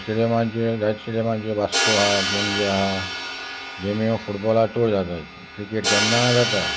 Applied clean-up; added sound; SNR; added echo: none; Crash cymbal; 4 dB; none.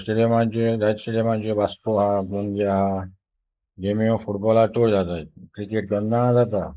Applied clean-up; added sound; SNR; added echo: neural mask model Resemble Enhance denoiser.